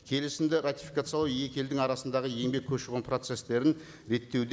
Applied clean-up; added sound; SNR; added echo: none; none; none; none.